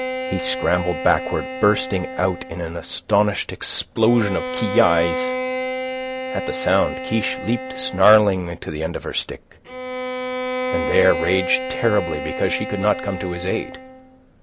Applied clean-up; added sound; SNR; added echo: none; Bowed string instrument; 6 dB; none.